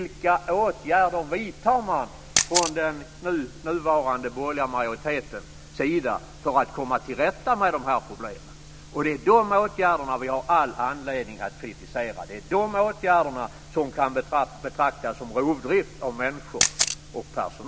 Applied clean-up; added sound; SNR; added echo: none; Camera; 2 dB; none.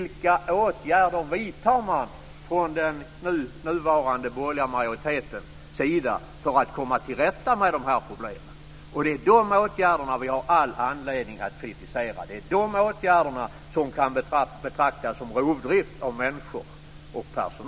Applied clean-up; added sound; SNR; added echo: none; none; none; none.